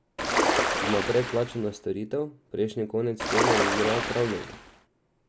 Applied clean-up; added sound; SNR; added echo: none; Ocean; -2 dB; none.